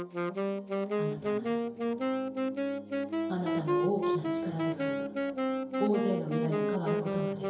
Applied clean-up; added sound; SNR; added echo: none; Wind instrument, woodwind instrument; -5 dB; reverberation time 2.8 s.